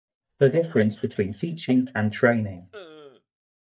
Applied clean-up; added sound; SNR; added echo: neural mask model DeepFilterNet 3.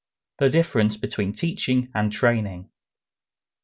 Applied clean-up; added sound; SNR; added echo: none; none; none; none.